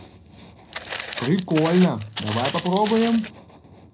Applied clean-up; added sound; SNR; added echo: none; Walk, footsteps; 2 dB; reverberation time 0.4 s.